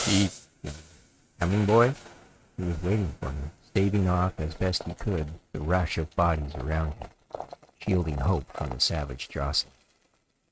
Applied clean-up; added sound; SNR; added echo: neural mask model RNNoise.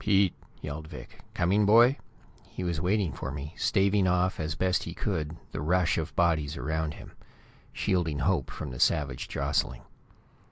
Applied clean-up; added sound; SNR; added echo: none; none; none; none.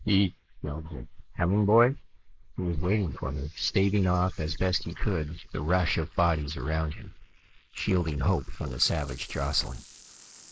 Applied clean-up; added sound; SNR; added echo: neural mask model Resemble Enhance denoiser.